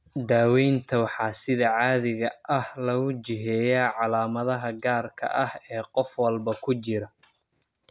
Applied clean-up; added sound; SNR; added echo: none; none; none; none.